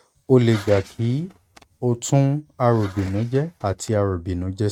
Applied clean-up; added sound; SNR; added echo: neural mask model RNNoise.